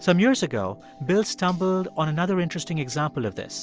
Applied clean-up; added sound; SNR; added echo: none; none; none; none.